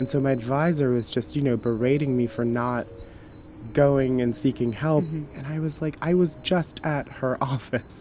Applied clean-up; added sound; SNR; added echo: none; Bird vocalization, bird call, bird song; 14 dB; none.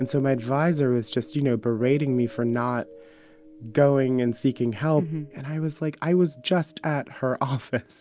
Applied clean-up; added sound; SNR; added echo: none; none; none; none.